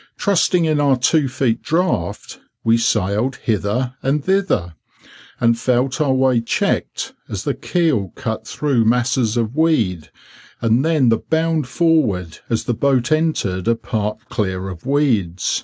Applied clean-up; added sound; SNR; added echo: none; none; none; none.